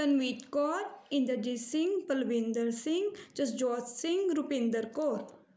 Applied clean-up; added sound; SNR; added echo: none; none; none; none.